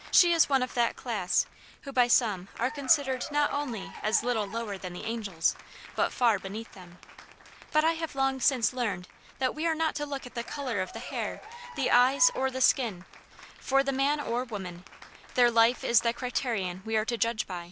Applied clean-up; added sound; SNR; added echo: none; Applause / Cheering; 18 dB; none.